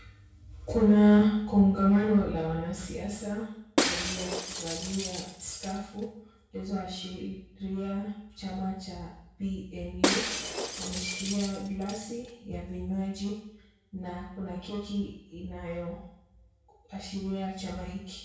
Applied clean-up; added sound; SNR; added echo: none; Shatter; 4 dB; reverberation time 0.6 s.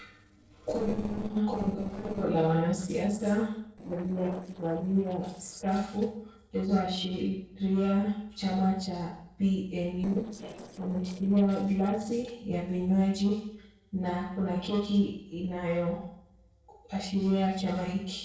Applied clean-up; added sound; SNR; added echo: neural separator model SepFormer DNS4.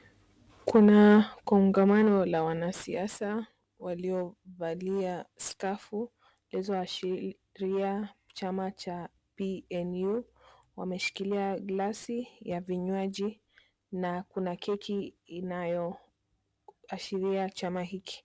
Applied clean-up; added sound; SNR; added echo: none; none; none; none.